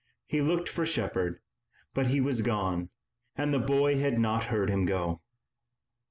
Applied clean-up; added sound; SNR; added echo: none; none; none; none.